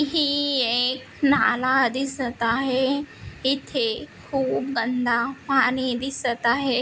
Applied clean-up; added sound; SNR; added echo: none; none; none; none.